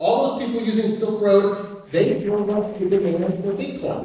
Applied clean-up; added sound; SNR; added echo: neural separator model SepFormer DNS4.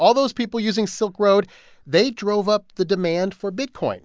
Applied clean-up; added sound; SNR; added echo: none; none; none; none.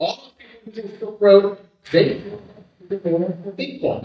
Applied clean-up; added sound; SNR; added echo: neural mask model DeepFilterNet 3.